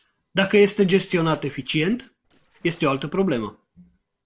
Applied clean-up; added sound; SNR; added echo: neural separator model SepFormer DNS4.